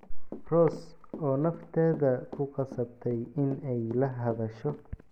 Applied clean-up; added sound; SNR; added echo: none; Walk, footsteps / Run; 17 dB; none.